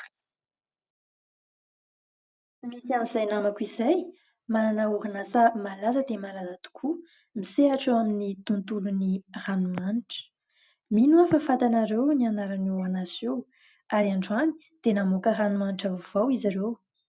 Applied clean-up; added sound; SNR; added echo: none; none; none; none.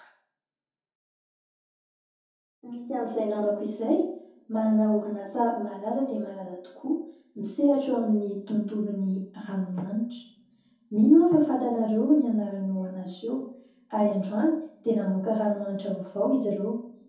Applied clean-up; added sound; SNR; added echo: none; none; none; reverberation time 0.6 s.